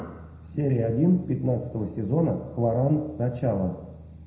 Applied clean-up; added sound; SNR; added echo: none; none; none; reverberation time 0.8 s.